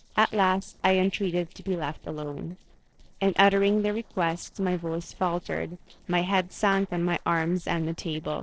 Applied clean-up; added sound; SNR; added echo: neural separator model SepFormer DNS4.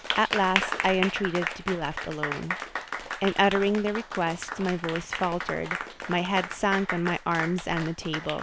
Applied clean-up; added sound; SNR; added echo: none; Applause; 6 dB; none.